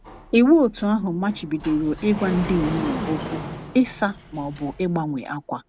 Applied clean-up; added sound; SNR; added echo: none; Sliding door; 12 dB; none.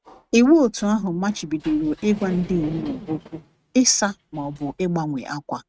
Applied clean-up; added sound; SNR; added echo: neural mask model RNNoise.